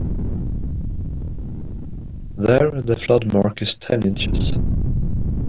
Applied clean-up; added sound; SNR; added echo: none; Fire; 1 dB; none.